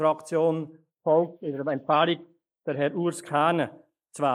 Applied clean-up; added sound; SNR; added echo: neural mask model Resemble Enhance denoiser.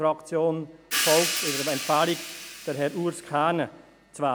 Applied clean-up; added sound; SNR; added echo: none; Crash cymbal / Hi-hat; 6 dB; none.